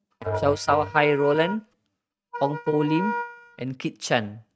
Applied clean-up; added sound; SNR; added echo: neural mask model RNNoise.